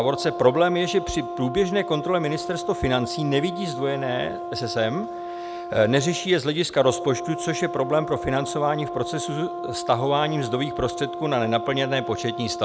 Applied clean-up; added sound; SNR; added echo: none; Brass instrument; 8 dB; none.